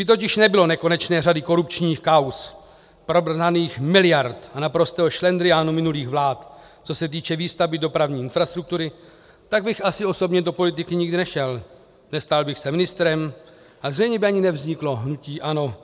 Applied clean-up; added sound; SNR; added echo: none; none; none; none.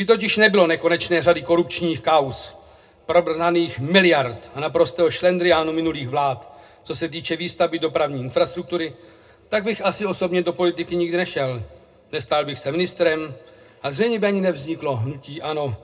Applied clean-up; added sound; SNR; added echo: none; none; none; reverberation time 0.2 s.